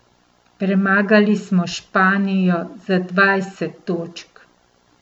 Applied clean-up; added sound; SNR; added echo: none; none; none; none.